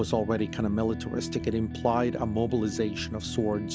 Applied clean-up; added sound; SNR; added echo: none; none; none; none.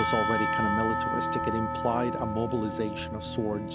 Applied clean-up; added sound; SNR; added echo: none; Church bell / Percussion; 1 dB; none.